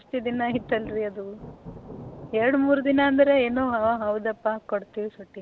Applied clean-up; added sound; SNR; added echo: none; Thunder / Rain; 19 dB; none.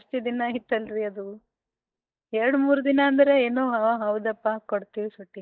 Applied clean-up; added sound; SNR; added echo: neural mask model DeepFilterNet 3.